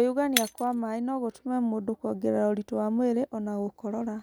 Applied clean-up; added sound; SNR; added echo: none; Shatter; 11 dB; none.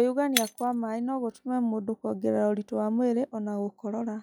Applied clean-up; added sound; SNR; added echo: classical method log-MMSE.